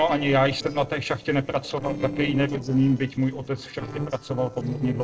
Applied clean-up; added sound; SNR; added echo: neural separator model SepFormer DNS4.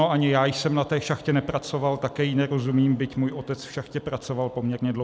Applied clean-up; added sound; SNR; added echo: none; none; none; none.